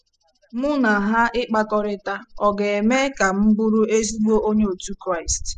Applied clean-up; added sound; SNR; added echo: classical method spectral subtraction.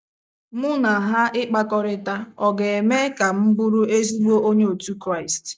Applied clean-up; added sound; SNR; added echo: none; none; none; none.